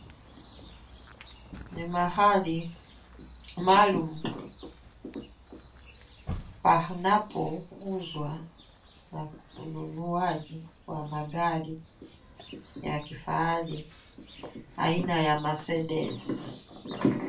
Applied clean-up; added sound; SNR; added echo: none; Chirp, tweet; 17 dB; reverberation time 0.2 s.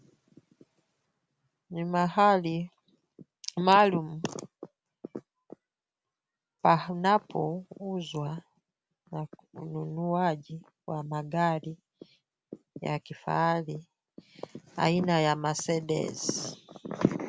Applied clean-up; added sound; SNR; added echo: none; none; none; none.